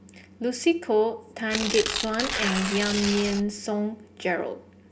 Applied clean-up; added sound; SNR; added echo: none; Tearing; 4 dB; reverberation time 0.3 s.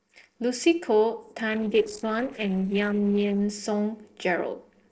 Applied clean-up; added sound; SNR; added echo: neural separator model SepFormer DNS4.